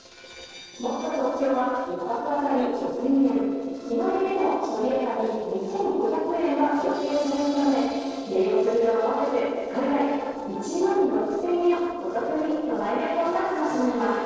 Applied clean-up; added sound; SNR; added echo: neural separator model SepFormer DNS4.